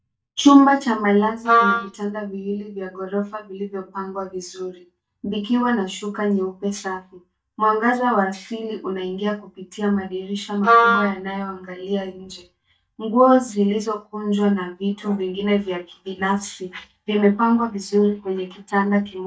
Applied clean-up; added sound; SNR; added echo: neural mask model DeepFilterNet 3.